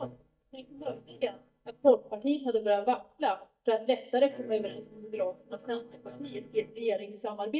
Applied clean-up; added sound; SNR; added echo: neural mask model DeepFilterNet 3.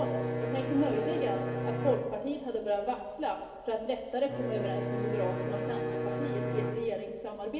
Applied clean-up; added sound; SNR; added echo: none; Bowed string instrument; 2 dB; reverberation time 1.9 s.